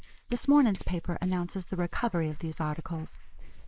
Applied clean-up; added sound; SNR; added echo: neural mask model Resemble Enhance denoiser.